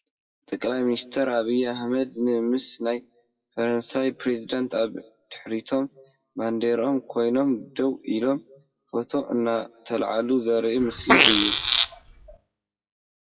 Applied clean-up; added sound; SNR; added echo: classical method WPE with log-MMSE.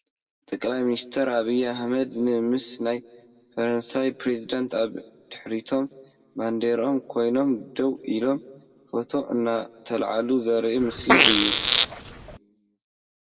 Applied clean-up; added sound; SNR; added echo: none; Fart; -4 dB; reverberation time 1.4 s.